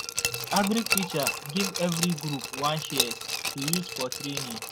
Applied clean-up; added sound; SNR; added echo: none; Glass; 1 dB; none.